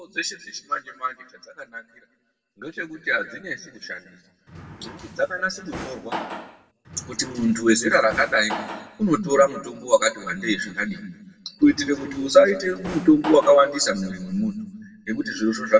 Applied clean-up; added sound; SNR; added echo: none; Drawer open or close; 13 dB; reverberation time 1.0 s.